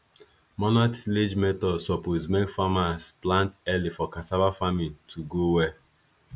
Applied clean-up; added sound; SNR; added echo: none; none; none; none.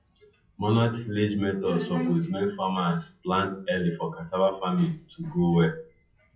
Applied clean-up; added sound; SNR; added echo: classical method WPE with log-MMSE.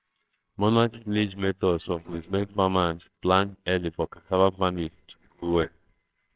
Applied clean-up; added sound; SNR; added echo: neural separator model SepFormer WHAMR!.